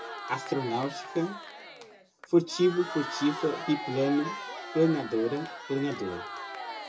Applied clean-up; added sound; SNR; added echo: none; Crowd; 9 dB; reverberation time 0.2 s.